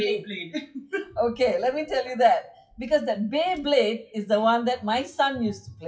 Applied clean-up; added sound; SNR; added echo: classical method WPE with log-MMSE.